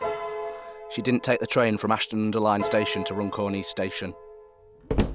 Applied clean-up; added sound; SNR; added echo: none; Piano + Slam; 6 dB; none.